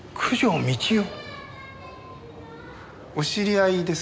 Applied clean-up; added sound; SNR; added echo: none; none; none; none.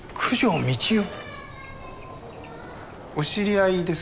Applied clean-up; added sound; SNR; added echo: none; Door; 18 dB; none.